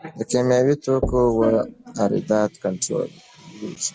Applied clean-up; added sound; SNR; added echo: none; Knock / Wood; 12 dB; none.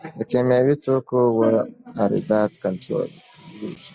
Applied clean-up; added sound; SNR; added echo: none; none; none; none.